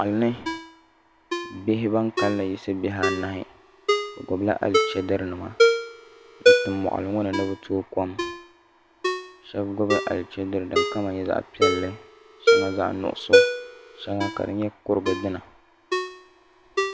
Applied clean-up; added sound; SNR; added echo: none; Ringtone; -2 dB; none.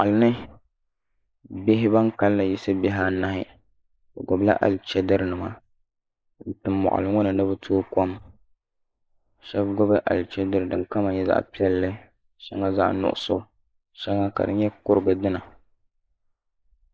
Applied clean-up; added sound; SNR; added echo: neural mask model Resemble Enhance denoiser.